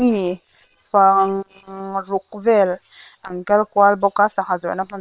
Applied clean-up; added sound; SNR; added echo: neural separator model SepFormer WHAM!.